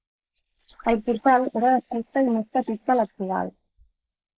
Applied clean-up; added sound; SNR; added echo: neural mask model Resemble Enhance denoiser.